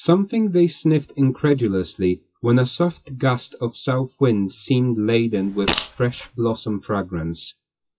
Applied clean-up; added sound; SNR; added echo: classical method WPE with log-MMSE.